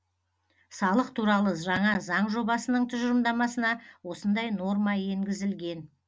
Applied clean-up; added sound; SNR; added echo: none; none; none; none.